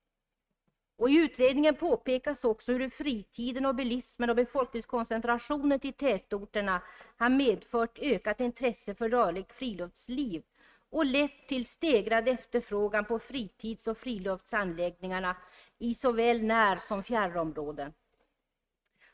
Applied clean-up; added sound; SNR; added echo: neural mask model RNNoise.